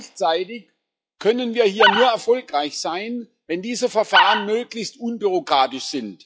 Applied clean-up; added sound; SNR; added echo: classical method log-MMSE.